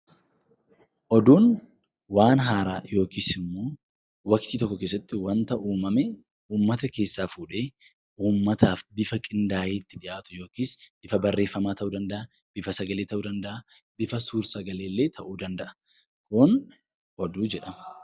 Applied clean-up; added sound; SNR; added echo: none; none; none; none.